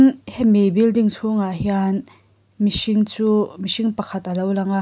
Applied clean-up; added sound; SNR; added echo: none; none; none; none.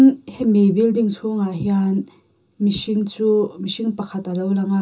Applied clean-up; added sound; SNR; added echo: none; none; none; reverberation time 0.2 s.